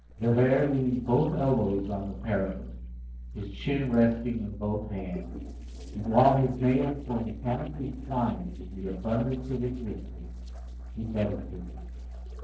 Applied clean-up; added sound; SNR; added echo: neural separator model SepFormer DNS4.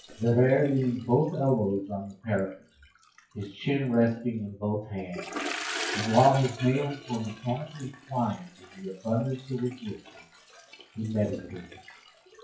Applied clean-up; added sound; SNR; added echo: classical method WPE with log-MMSE.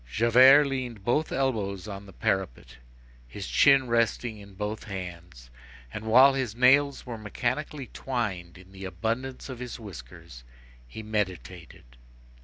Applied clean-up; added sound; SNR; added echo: none; none; none; none.